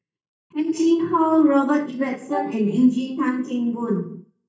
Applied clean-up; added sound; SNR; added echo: neural mask model DeepFilterNet 3.